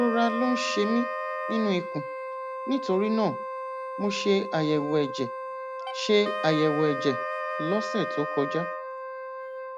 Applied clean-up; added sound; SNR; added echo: none; Wind instrument, woodwind instrument + Wind instrument, woodwind instrument; 5 dB; none.